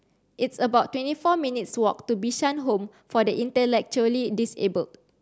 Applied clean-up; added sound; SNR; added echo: none; none; none; none.